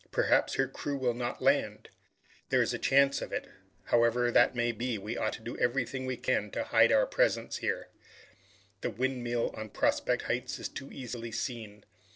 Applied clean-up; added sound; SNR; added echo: neural separator model SepFormer DNS4.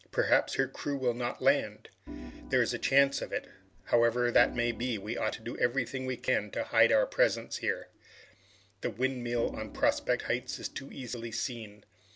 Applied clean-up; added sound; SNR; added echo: none; Organ; 16 dB; none.